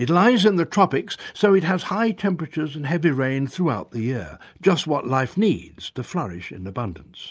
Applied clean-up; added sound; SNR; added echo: none; none; none; none.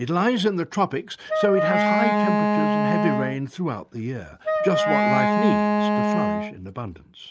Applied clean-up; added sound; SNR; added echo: none; Wind instrument, woodwind instrument; -4 dB; none.